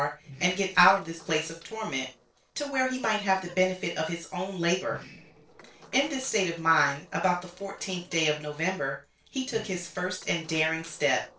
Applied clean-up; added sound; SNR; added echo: neural separator model SepFormer DNS4.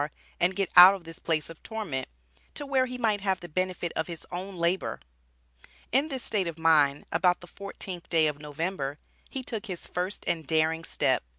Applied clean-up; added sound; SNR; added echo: none; none; none; none.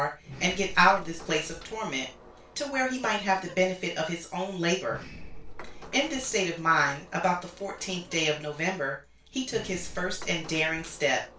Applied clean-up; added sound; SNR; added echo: none; Sliding door; 14 dB; reverberation time 0.3 s.